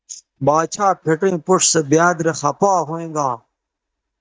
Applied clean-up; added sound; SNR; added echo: neural mask model DeepFilterNet 3.